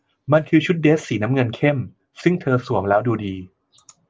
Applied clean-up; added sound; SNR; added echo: none; none; none; none.